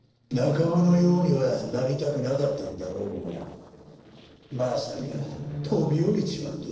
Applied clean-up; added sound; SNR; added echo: neural separator model SepFormer DNS4.